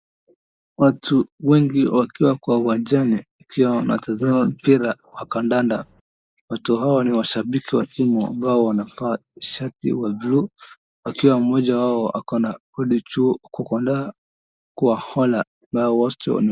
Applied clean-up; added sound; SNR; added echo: neural mask model Resemble Enhance denoiser.